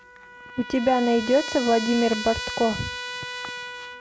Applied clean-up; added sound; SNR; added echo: none; Trumpet; 9 dB; none.